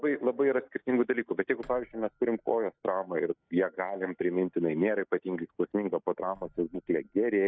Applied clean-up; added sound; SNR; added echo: neural mask model DeepFilterNet 3.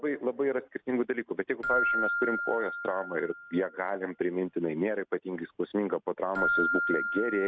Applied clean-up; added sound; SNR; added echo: none; Keyboard (musical); 3 dB; none.